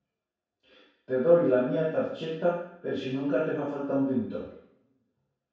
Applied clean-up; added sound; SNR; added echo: none; none; none; reverberation time 0.7 s.